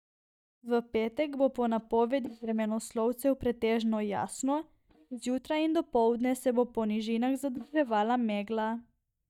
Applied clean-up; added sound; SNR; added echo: neural mask model DeepFilterNet 3.